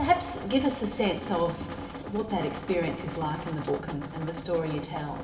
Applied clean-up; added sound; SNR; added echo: none; Drip; 11 dB; reverberation time 2.5 s.